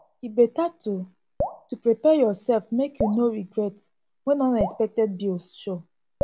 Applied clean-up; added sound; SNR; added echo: none; Drip; 11 dB; none.